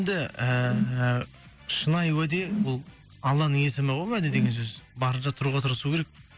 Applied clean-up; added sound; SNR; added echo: none; Whoosh, swoosh, swish; 9 dB; none.